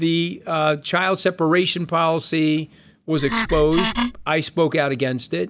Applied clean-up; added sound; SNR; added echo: none; Wood; 3 dB; none.